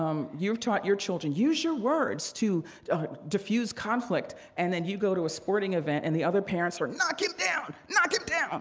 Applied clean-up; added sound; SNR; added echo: none; none; none; none.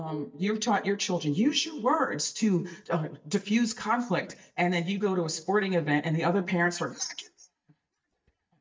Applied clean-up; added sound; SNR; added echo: neural mask model DeepFilterNet 3.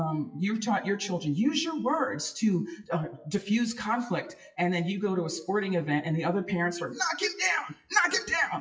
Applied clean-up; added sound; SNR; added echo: classical method WPE with log-MMSE.